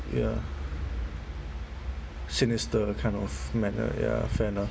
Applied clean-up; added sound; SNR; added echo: none; none; none; none.